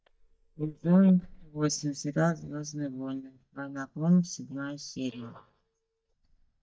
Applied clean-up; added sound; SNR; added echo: neural mask model DeepFilterNet 3.